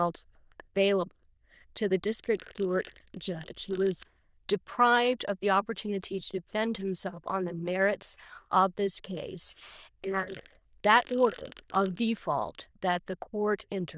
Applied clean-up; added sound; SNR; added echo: neural diffusion model UNIVERSE++.